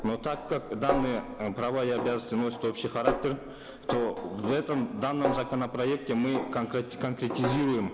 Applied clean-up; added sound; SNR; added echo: none; Snare drum; 6 dB; none.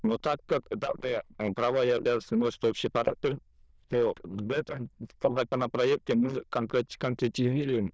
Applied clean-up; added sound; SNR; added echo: neural diffusion model UNIVERSE++.